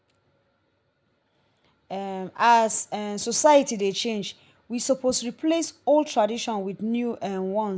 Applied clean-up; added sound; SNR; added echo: none; none; none; none.